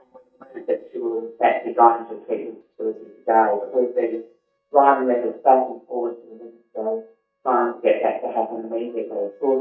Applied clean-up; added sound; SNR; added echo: neural mask model DeepFilterNet 3.